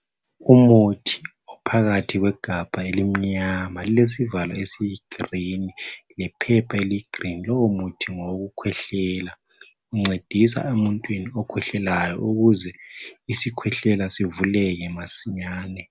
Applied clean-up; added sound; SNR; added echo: none; none; none; none.